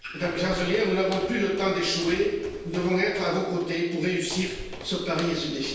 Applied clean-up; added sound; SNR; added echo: none; Walk, footsteps; 15 dB; reverberation time 1.2 s.